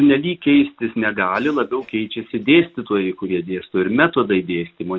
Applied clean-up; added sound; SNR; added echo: none; none; none; none.